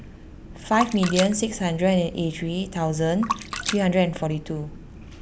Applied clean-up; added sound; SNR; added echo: none; Splash, splatter; 10 dB; none.